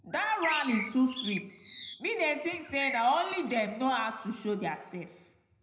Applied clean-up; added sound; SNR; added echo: none; Bird; 9 dB; reverberation time 0.8 s.